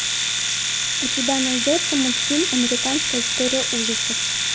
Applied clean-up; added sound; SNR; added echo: none; Domestic sounds, home sounds; -3 dB; none.